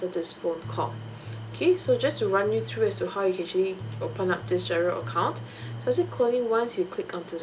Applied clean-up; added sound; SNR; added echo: none; Bass guitar; 11 dB; none.